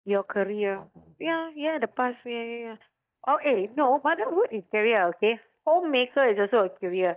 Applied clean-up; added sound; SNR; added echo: neural mask model DeepFilterNet 3.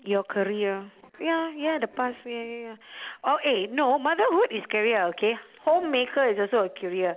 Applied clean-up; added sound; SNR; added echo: none; none; none; none.